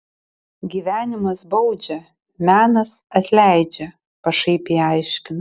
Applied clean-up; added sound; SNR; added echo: none; none; none; none.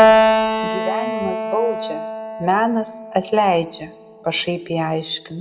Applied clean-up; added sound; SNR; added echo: none; Keyboard (musical); -2 dB; reverberation time 0.7 s.